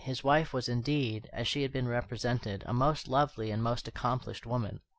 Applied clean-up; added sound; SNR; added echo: none; none; none; none.